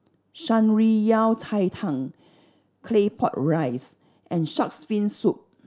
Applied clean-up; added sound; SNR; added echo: none; none; none; none.